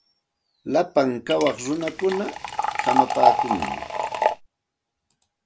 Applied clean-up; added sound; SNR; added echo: none; Liquid; -3 dB; none.